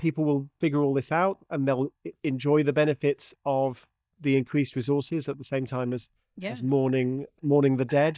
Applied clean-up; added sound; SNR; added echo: neural mask model DeepFilterNet 3.